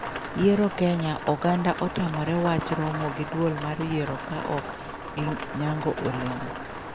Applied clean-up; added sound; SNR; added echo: none; Rain; 7 dB; none.